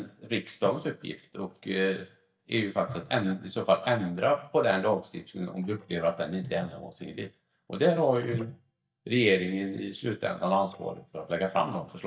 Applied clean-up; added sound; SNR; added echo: neural mask model DeepFilterNet 3.